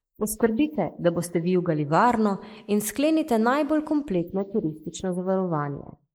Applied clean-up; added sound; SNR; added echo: neural mask model Resemble Enhance denoiser.